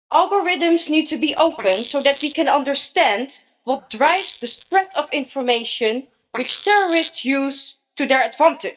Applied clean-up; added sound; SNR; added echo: neural mask model DeepFilterNet 3.